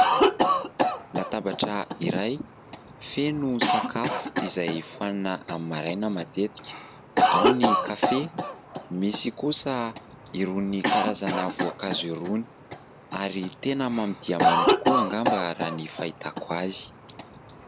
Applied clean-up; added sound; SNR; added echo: none; Cough; -2 dB; none.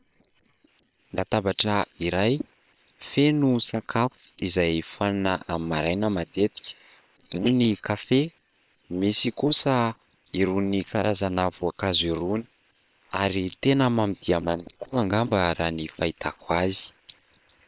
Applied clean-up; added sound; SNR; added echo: neural separator model SepFormer WHAM!.